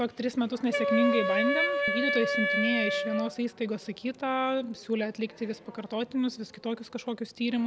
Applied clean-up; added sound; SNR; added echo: none; Wind instrument, woodwind instrument; -1 dB; none.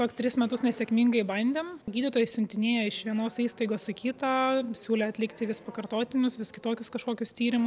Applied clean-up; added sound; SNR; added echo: none; none; none; none.